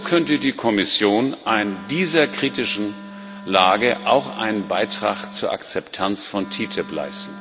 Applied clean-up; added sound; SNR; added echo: none; Wind instrument, woodwind instrument; 16 dB; none.